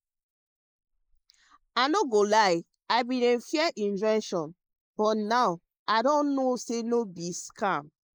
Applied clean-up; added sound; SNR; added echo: neural mask model Resemble Enhance denoiser.